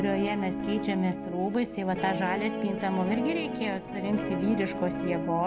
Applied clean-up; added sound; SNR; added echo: none; Guitar; 4 dB; none.